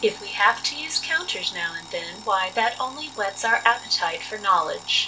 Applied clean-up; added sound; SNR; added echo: none; Alarm; 17 dB; reverberation time 0.1 s.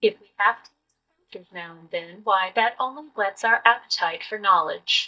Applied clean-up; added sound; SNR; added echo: neural mask model DeepFilterNet 3.